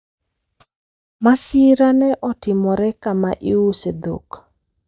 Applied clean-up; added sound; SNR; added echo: neural mask model DeepFilterNet 3.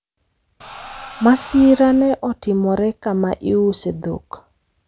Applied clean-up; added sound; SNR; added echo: none; Crowd; 18 dB; none.